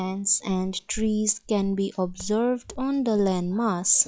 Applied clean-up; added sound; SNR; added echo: classical method log-MMSE.